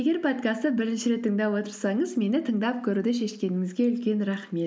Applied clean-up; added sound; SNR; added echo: none; none; none; none.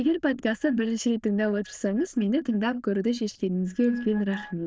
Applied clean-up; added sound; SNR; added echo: neural diffusion model UNIVERSE++.